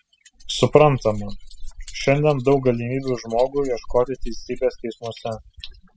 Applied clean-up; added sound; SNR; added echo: classical method spectral subtraction.